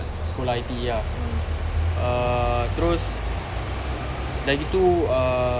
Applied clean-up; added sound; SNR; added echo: none; none; none; none.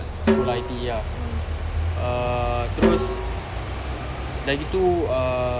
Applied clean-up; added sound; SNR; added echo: none; Snare drum; 4 dB; none.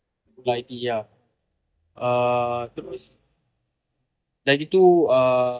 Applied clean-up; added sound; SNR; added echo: neural mask model DeepFilterNet 3.